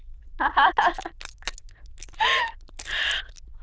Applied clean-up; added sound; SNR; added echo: neural diffusion model UNIVERSE++.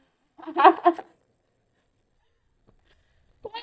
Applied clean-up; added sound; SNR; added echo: neural mask model DeepFilterNet 3.